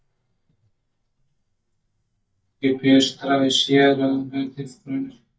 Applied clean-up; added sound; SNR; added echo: neural mask model DeepFilterNet 3.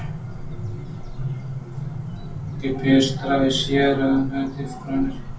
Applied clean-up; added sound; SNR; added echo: none; Bird vocalization, bird call, bird song; 12 dB; reverberation time 0.3 s.